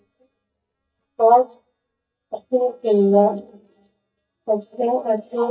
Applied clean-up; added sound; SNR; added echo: neural mask model DeepFilterNet 3.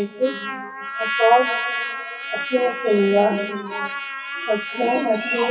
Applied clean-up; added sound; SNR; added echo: classical method WPE with log-MMSE.